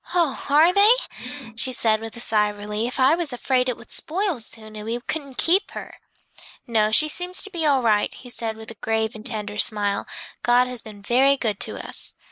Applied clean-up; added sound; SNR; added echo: neural mask model Resemble Enhance denoiser.